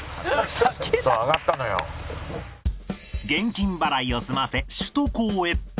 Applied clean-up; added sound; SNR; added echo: none; none; none; none.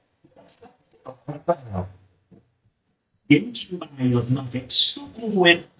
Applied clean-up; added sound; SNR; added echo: neural mask model DeepFilterNet 3.